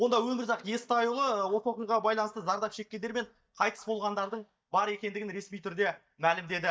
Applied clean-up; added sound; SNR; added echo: neural mask model DeepFilterNet 3.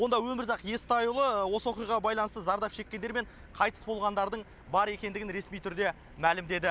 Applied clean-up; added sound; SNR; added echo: none; none; none; none.